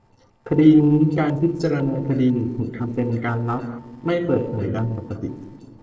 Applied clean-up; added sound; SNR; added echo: neural separator model SepFormer DNS4.